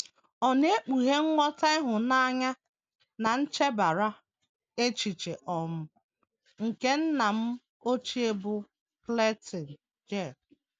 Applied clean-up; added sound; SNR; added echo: none; none; none; none.